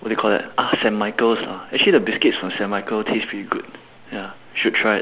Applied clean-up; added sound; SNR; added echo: none; none; none; none.